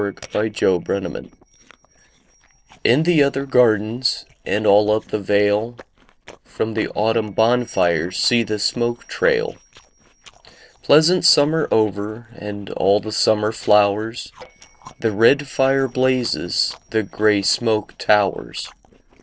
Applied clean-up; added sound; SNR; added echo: neural separator model SepFormer DNS4.